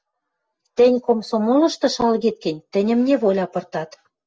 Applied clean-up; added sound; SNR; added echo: none; none; none; none.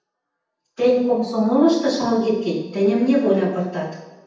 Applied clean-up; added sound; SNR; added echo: none; none; none; reverberation time 0.9 s.